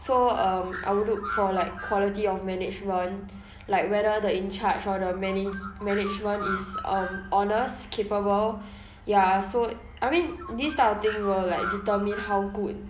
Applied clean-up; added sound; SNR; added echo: none; Bird; 12 dB; none.